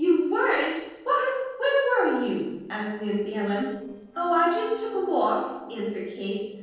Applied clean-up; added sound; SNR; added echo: neural separator model SepFormer DNS4.